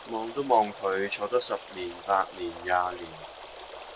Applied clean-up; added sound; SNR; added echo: none; Stream; 14 dB; none.